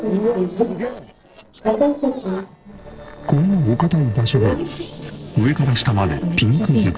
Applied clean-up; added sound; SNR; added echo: neural separator model SepFormer DNS4.